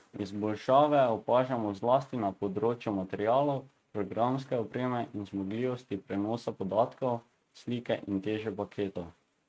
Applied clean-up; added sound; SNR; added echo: neural mask model RNNoise.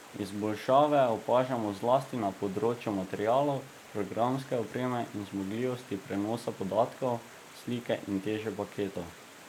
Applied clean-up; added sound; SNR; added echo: none; Stream; 19 dB; none.